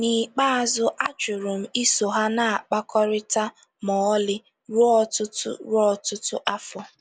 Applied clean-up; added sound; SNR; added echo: none; none; none; none.